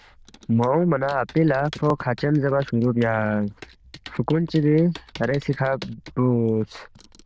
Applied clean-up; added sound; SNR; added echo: neural diffusion model UNIVERSE++.